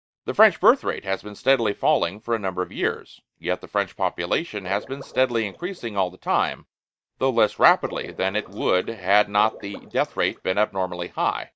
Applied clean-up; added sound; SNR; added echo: neural mask model DeepFilterNet 3.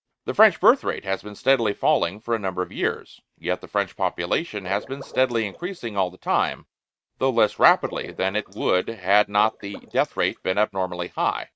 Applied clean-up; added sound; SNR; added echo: neural mask model RNNoise.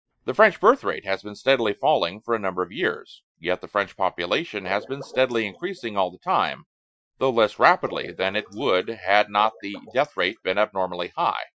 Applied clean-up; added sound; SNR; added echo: classical method Wiener filter.